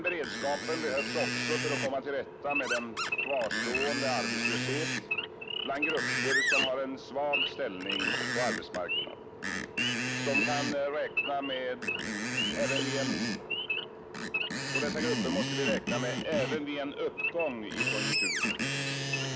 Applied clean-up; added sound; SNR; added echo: none; Screech + Idling / Wild animals; -3 dB; none.